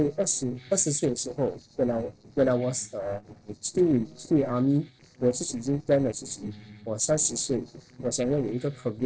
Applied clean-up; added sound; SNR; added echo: neural separator model SepFormer DNS4.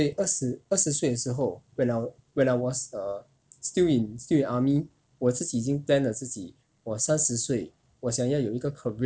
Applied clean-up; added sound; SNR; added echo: none; none; none; none.